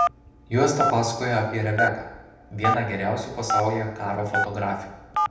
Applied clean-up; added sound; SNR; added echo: none; Telephone; 3 dB; reverberation time 0.8 s.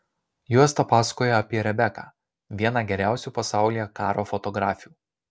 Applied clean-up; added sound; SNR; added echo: none; none; none; none.